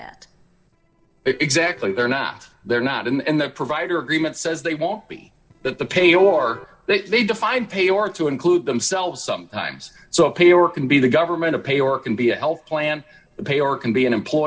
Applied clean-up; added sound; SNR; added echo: neural separator model SepFormer DNS4.